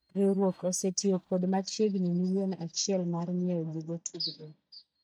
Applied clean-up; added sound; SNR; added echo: neural mask model DeepFilterNet 3.